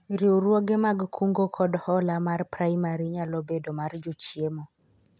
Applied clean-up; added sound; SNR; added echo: none; none; none; none.